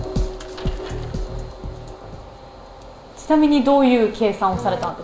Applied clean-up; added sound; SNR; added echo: none; Printer; 8 dB; reverberation time 1.3 s.